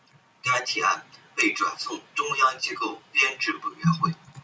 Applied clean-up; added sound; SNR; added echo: none; none; none; none.